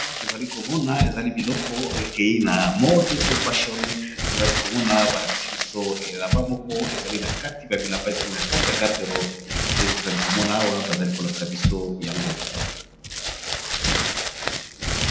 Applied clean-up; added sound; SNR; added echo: none; Crumpling, crinkling; 1 dB; reverberation time 0.8 s.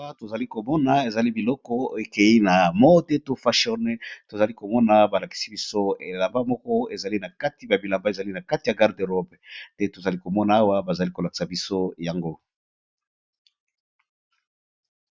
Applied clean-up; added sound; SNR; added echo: none; none; none; none.